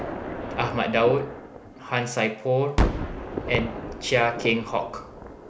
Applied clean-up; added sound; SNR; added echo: none; Gunshot, gunfire; 4 dB; none.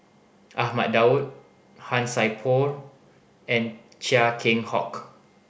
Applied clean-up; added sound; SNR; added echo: none; none; none; none.